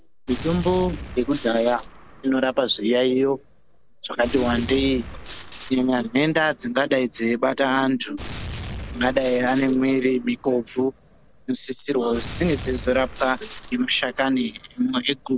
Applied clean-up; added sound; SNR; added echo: none; Gunshot, gunfire; 14 dB; none.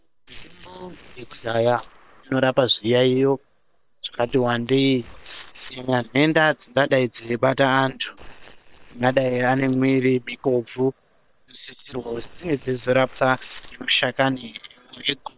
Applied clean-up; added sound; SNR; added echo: neural separator model SepFormer WHAM!.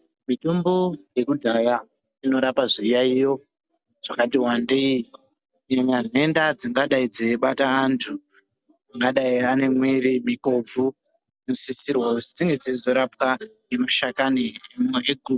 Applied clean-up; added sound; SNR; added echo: none; none; none; none.